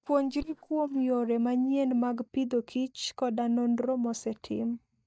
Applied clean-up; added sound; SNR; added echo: neural mask model DeepFilterNet 3.